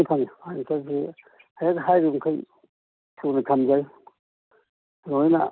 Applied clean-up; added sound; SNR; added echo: none; none; none; none.